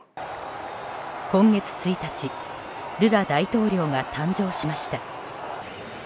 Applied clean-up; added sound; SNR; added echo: none; none; none; none.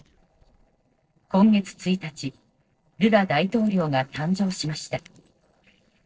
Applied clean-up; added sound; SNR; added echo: neural separator model SepFormer DNS4.